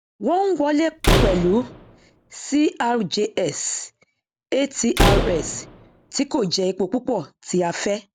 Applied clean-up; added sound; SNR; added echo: none; Slam; 0 dB; none.